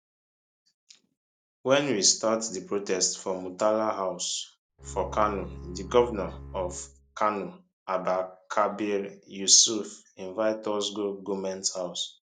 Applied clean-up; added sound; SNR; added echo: none; Bowed string instrument; 13 dB; none.